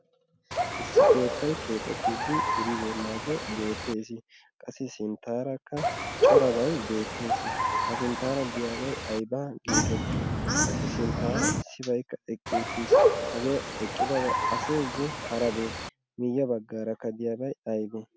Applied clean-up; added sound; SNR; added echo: none; Bird + Bird / Fowl; -5 dB; none.